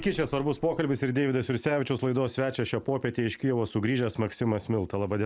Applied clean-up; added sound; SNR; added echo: none; none; none; none.